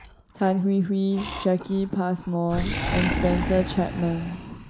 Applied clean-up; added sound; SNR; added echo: none; Animal; 6 dB; none.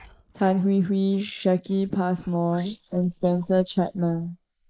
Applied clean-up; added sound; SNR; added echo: neural mask model Resemble Enhance denoiser.